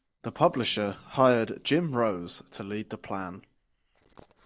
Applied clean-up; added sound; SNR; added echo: neural separator model SepFormer DNS4.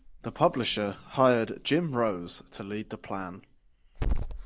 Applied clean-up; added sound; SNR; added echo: none; Growling / Hiss; 7 dB; none.